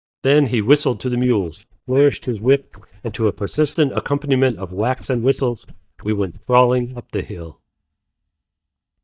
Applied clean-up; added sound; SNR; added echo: neural mask model DeepFilterNet 3.